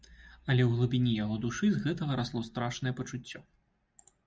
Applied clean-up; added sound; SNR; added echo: none; none; none; none.